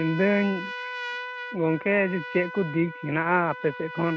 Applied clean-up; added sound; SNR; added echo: none; Trumpet; 10 dB; none.